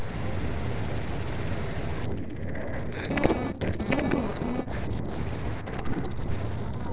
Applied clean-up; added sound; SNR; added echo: neural separator model SepFormer DNS4.